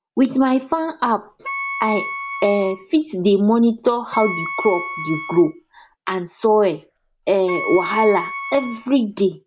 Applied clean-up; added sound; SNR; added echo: none; Wind instrument, woodwind instrument; 10 dB; none.